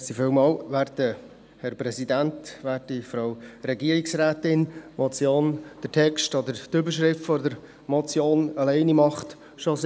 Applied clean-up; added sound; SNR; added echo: none; none; none; none.